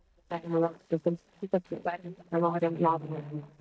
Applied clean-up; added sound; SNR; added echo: neural mask model DeepFilterNet 3.